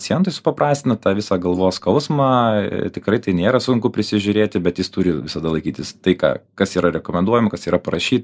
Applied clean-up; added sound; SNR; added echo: neural mask model Resemble Enhance denoiser.